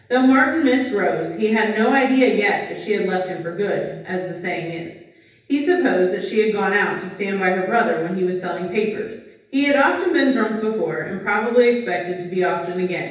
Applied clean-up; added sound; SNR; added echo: none; none; none; reverberation time 0.9 s.